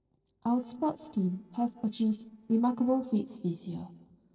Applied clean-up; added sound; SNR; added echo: neural separator model SepFormer DNS4.